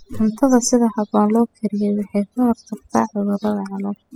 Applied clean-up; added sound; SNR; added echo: classical method spectral subtraction.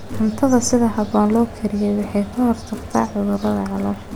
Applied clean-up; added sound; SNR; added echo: none; Crowd; 15 dB; none.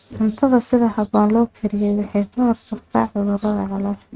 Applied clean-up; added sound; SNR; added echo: neural mask model RNNoise.